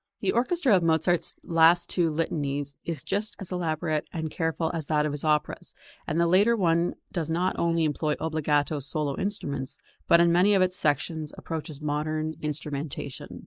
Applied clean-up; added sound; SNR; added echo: neural mask model Resemble Enhance denoiser.